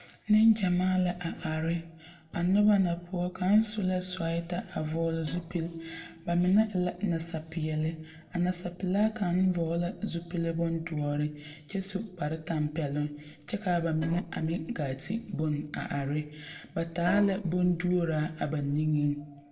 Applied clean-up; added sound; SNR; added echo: neural separator model SepFormer DNS4.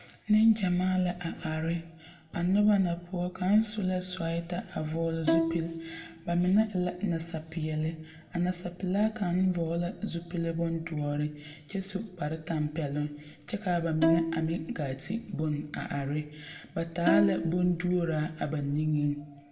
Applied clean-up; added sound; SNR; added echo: none; Bowed string instrument; 2 dB; reverberation time 0.6 s.